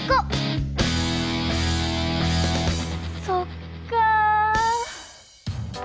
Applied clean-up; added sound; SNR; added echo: none; none; none; none.